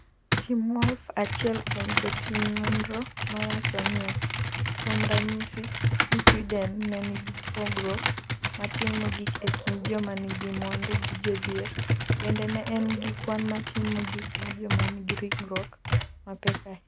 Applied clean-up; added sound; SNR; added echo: none; Computer keyboard; -3 dB; none.